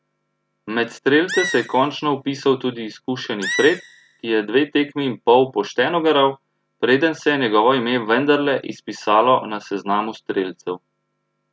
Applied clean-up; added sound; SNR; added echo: none; Animal; 10 dB; none.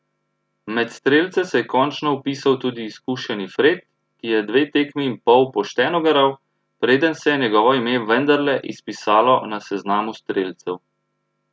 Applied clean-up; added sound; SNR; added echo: none; none; none; none.